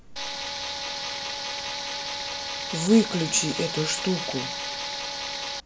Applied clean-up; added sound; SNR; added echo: none; Tools; 3 dB; reverberation time 0.7 s.